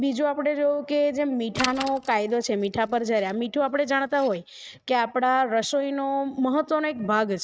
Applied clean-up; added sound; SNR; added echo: neural mask model RNNoise.